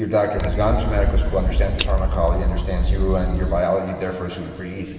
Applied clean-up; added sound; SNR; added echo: none; Scissors; -3 dB; reverberation time 2.9 s.